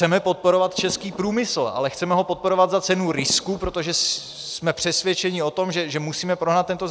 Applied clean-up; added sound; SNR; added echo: none; Fireworks; 19 dB; none.